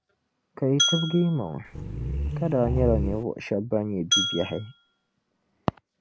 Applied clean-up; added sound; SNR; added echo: none; Glass + Growling; 1 dB; none.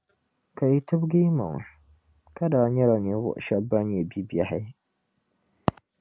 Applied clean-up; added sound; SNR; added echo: none; none; none; none.